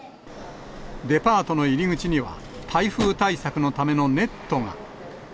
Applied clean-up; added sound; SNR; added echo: none; Drawer open or close; 12 dB; none.